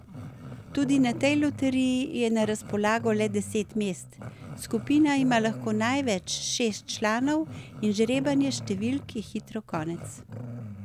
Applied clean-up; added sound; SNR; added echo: none; Growling; 13 dB; none.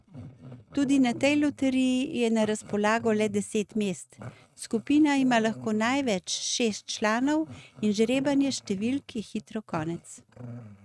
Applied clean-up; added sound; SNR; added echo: neural mask model RNNoise.